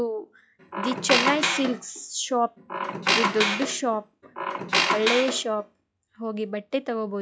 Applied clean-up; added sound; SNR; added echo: classical method log-MMSE.